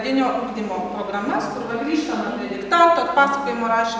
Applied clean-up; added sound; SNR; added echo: none; none; none; none.